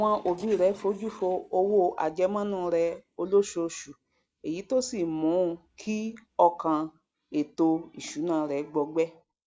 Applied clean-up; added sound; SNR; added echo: neural mask model Resemble Enhance denoiser.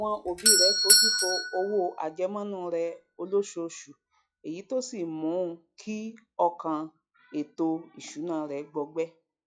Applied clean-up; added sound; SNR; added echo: classical method log-MMSE.